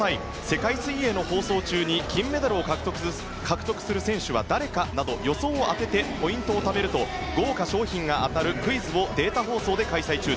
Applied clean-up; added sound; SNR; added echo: none; none; none; none.